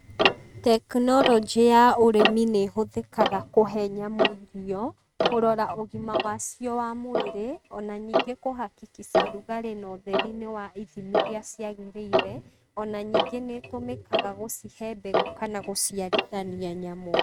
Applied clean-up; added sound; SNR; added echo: neural mask model RNNoise.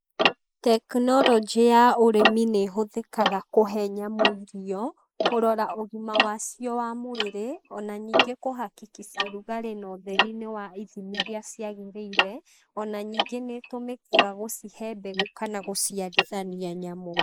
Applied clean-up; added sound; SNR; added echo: neural mask model Resemble Enhance denoiser.